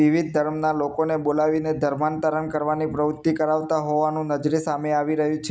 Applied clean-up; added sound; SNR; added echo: none; none; none; none.